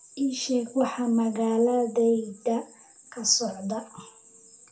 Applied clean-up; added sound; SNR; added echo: none; none; none; reverberation time 0.2 s.